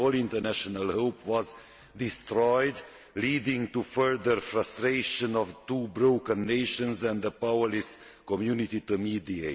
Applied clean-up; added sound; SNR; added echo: none; none; none; none.